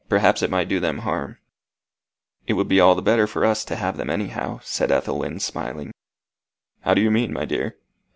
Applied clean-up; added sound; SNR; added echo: none; none; none; none.